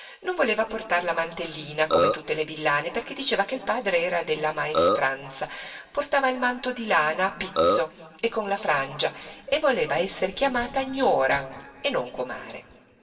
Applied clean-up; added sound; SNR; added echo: none; Burping, eructation; -4 dB; reverberation time 2.6 s.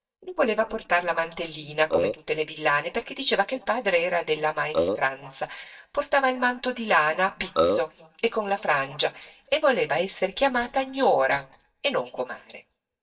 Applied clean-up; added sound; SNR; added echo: neural mask model DeepFilterNet 3.